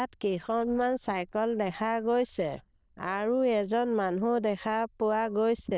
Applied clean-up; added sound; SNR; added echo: neural diffusion model UNIVERSE++.